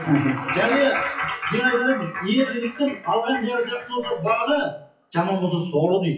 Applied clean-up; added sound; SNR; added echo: classical method WPE with log-MMSE.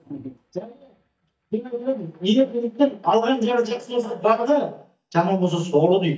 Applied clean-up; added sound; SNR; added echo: neural mask model DeepFilterNet 3.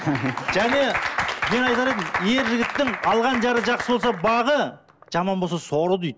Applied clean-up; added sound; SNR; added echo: none; none; none; none.